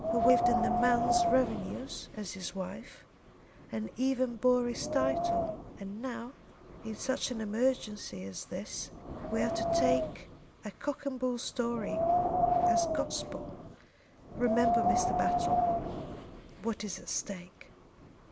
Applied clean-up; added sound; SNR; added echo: none; Wind; -1 dB; none.